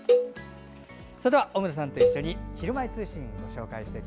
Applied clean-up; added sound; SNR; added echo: none; Cowbell; -1 dB; none.